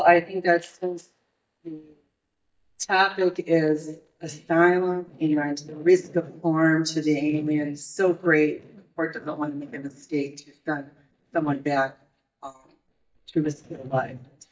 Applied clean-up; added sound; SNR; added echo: neural mask model DeepFilterNet 3.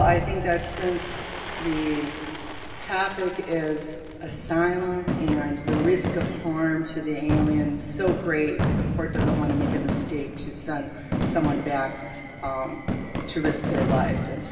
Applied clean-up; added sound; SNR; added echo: none; Fireworks; 2 dB; reverberation time 2.4 s.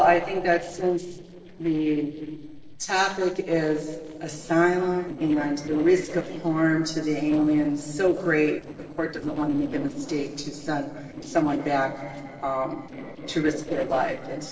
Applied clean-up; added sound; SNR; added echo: neural separator model SepFormer DNS4.